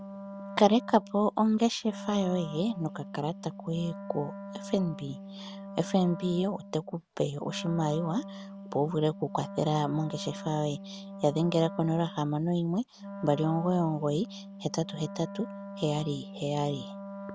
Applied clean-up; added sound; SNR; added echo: none; Wind instrument, woodwind instrument; 12 dB; none.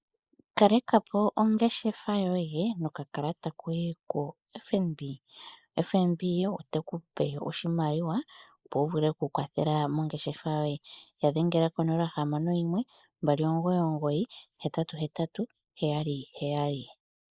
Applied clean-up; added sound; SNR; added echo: neural mask model Resemble Enhance denoiser.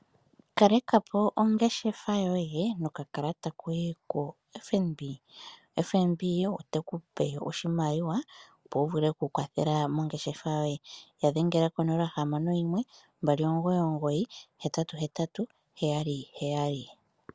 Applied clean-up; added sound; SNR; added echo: none; none; none; none.